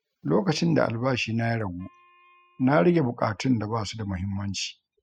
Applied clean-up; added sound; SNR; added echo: classical method spectral subtraction.